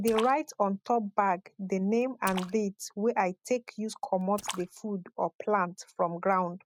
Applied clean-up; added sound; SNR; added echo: neural mask model RNNoise.